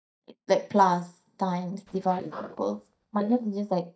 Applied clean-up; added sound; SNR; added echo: neural mask model DeepFilterNet 3.